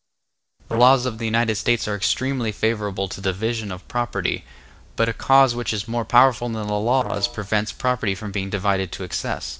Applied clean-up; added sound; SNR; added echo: neural separator model SepFormer DNS4.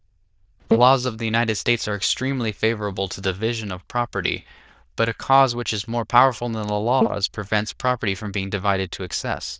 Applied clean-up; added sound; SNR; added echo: neural diffusion model UNIVERSE++.